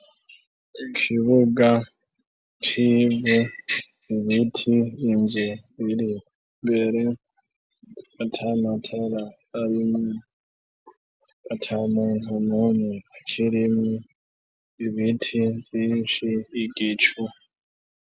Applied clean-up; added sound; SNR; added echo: none; none; none; none.